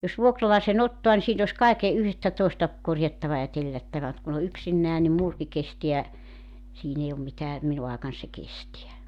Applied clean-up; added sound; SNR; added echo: neural mask model DeepFilterNet 3.